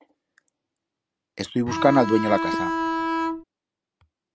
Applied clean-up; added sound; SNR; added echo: none; Bowed string instrument; -1 dB; none.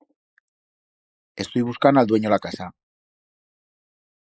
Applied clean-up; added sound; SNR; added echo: neural mask model Resemble Enhance denoiser.